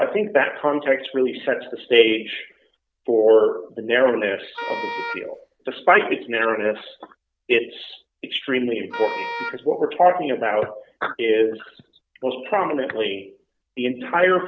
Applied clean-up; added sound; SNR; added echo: none; Wind instrument, woodwind instrument; 10 dB; none.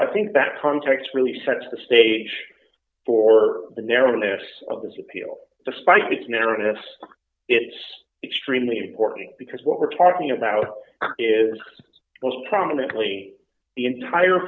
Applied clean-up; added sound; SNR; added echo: none; none; none; none.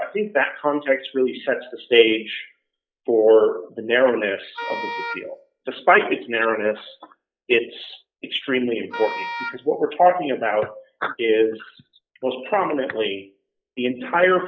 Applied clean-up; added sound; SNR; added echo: classical method log-MMSE.